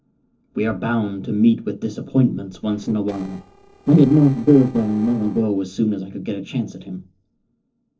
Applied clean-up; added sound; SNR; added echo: neural separator model SepFormer DNS4.